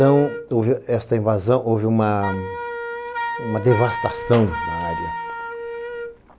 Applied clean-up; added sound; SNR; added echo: none; Wind instrument, woodwind instrument; 9 dB; none.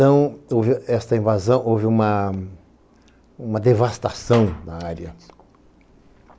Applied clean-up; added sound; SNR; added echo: none; none; none; none.